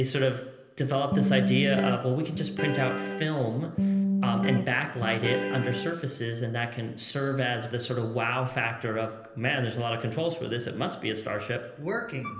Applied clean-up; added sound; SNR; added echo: none; Electric guitar; -1 dB; reverberation time 0.8 s.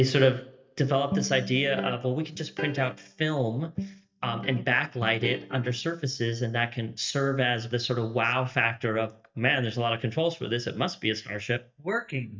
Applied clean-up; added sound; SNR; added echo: neural mask model DeepFilterNet 3.